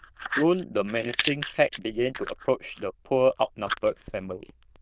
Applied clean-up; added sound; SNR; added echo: neural diffusion model UNIVERSE++.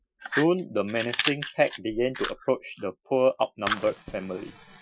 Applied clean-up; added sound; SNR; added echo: classical method Wiener filter.